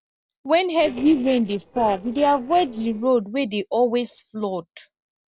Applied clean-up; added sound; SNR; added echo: neural separator model SepFormer DNS4.